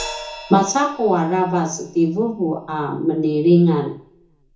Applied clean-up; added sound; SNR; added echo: none; Crash cymbal; 19 dB; reverberation time 0.6 s.